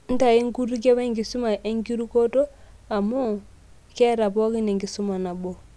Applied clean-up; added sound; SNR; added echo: none; none; none; none.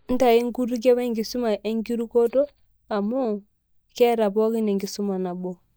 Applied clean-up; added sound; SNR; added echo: neural mask model DeepFilterNet 3.